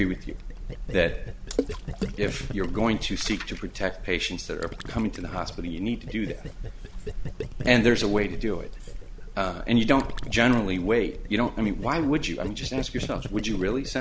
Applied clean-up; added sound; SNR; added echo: none; Water / Splash, splatter + Gurgling; 11 dB; none.